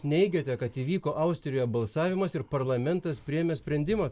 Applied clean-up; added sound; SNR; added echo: none; none; none; none.